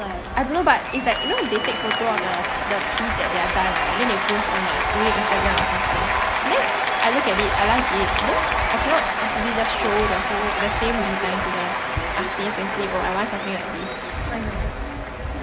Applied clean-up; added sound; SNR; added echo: none; Applause / Cheering; -2 dB; none.